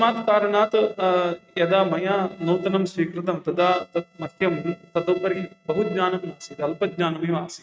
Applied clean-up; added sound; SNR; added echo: neural mask model RNNoise.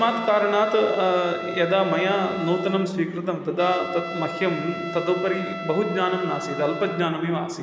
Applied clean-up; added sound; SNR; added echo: none; Trumpet; 10 dB; none.